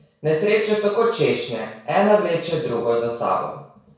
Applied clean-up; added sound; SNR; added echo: none; none; none; reverberation time 0.6 s.